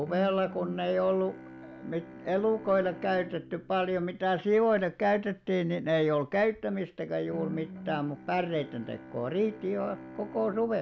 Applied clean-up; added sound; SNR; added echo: none; Bowed string instrument; 16 dB; none.